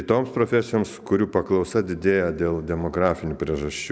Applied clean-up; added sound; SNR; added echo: none; none; none; none.